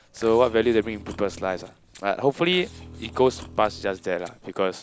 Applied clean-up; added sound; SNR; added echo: none; Chewing, mastication + Bowed string instrument; 19 dB; none.